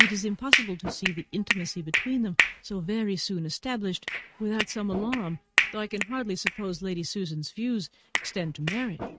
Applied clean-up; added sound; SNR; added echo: neural mask model RNNoise.